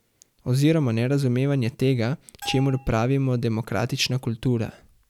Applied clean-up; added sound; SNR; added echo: none; Bell; 19 dB; none.